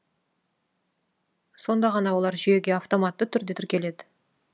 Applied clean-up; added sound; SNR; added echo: none; none; none; none.